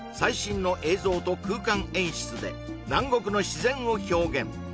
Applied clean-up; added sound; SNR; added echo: none; none; none; none.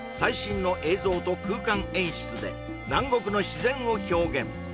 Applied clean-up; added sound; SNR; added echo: none; Bowed string instrument; 13 dB; none.